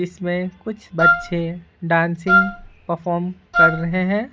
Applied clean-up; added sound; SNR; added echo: none; Wind instrument, woodwind instrument; -4 dB; none.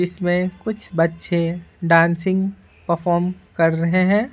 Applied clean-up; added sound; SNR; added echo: none; none; none; none.